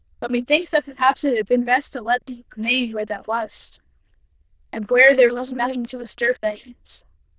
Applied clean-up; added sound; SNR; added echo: neural diffusion model UNIVERSE++.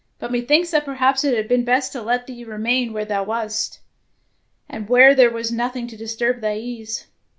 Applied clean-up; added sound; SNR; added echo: none; none; none; none.